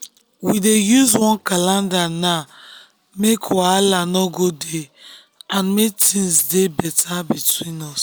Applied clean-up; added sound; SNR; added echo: none; none; none; none.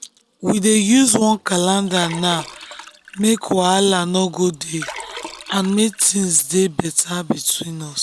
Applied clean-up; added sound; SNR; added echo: none; Liquid; 17 dB; none.